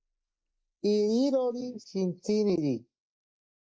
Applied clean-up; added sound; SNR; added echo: neural mask model Resemble Enhance denoiser.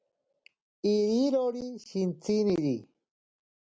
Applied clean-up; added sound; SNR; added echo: none; none; none; none.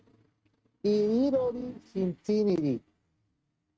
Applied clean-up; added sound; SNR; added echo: neural mask model RNNoise.